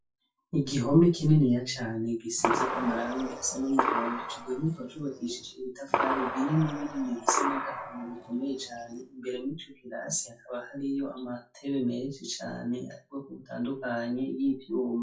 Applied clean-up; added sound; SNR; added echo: classical method WPE with log-MMSE.